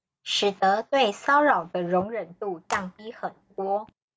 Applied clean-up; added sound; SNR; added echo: none; Telephone; 17 dB; none.